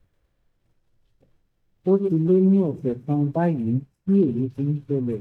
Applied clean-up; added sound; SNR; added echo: neural mask model DeepFilterNet 3.